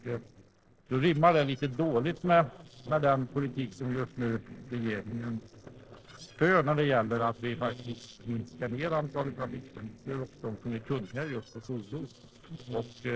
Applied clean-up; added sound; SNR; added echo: neural separator model SepFormer DNS4.